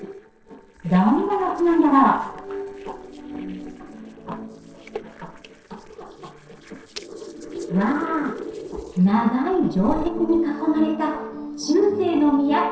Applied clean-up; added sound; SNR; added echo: neural separator model SepFormer DNS4.